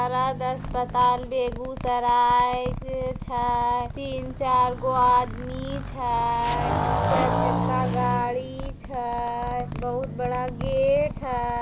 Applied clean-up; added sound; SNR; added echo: none; Zipper (clothing) + Motorcycle; 5 dB; none.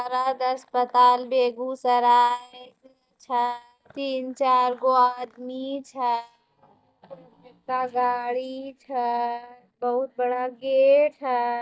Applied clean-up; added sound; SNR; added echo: neural mask model DeepFilterNet 3.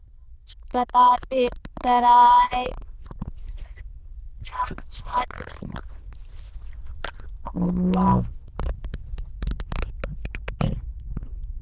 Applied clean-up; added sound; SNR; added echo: neural diffusion model UNIVERSE++.